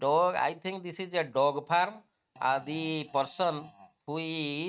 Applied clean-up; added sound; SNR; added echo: neural mask model RNNoise.